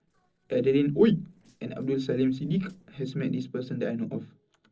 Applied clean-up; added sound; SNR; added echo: neural separator model SepFormer DNS4.